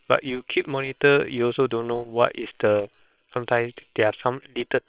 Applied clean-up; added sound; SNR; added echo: neural separator model SepFormer WHAM!.